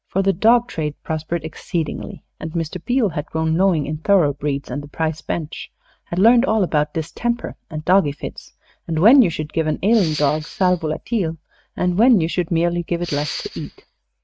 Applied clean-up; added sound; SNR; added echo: neural mask model RNNoise.